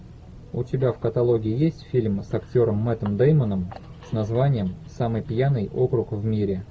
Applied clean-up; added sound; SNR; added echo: none; none; none; none.